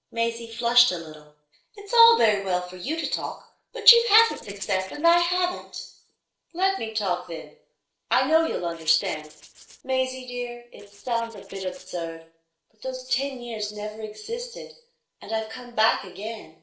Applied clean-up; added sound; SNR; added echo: neural separator model SepFormer DNS4.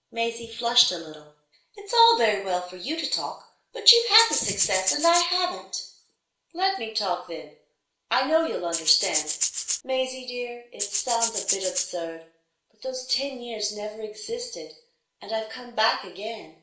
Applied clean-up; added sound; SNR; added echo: none; Rattle (instrument); 1 dB; reverberation time 0.5 s.